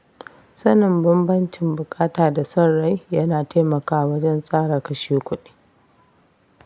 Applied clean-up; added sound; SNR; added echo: none; none; none; none.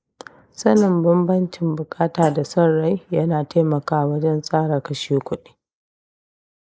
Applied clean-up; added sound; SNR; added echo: neural mask model Resemble Enhance denoiser.